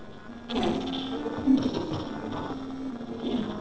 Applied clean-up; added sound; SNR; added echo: neural separator model SepFormer DNS4.